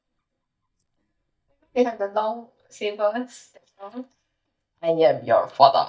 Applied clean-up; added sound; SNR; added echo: neural mask model DeepFilterNet 3.